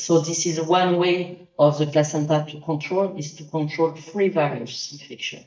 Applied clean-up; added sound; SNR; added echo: neural mask model DeepFilterNet 3.